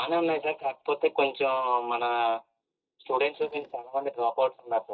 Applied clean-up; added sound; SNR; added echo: neural mask model DeepFilterNet 3.